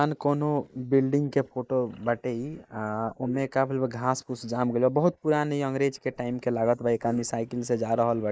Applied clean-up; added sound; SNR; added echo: neural mask model Resemble Enhance denoiser.